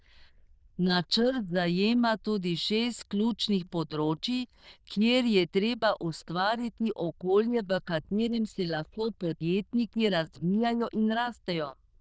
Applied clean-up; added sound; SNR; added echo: neural diffusion model UNIVERSE++.